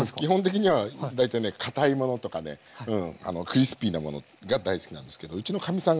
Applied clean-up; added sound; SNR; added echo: none; none; none; none.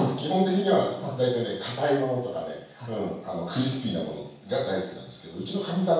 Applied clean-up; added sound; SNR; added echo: none; none; none; reverberation time 0.7 s.